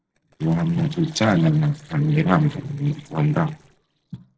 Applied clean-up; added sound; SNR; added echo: neural separator model SepFormer DNS4.